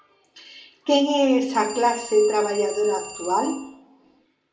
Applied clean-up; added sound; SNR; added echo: none; Telephone; 16 dB; reverberation time 0.6 s.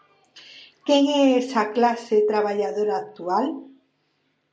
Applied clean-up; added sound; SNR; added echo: none; none; none; none.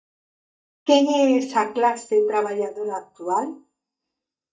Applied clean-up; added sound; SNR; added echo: neural mask model DeepFilterNet 3.